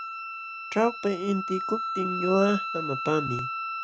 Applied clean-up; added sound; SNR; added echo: none; Wind instrument, woodwind instrument; 5 dB; none.